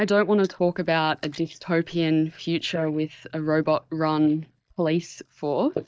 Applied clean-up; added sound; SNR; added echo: neural mask model DeepFilterNet 3.